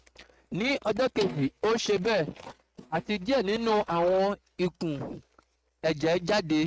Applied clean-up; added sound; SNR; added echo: neural mask model RNNoise.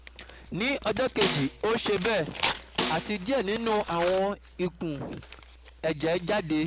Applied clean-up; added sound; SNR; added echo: none; Snare drum + Tearing; 6 dB; none.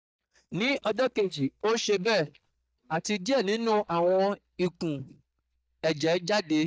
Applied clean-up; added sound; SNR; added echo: neural mask model DeepFilterNet 3.